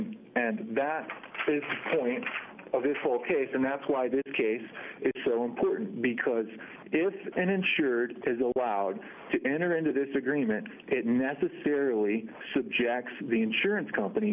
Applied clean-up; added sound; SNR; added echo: none; none; none; none.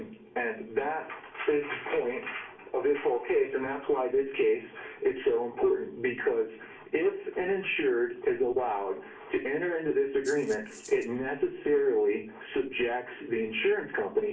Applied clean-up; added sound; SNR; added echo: none; Rattle (instrument); 19 dB; reverberation time 0.3 s.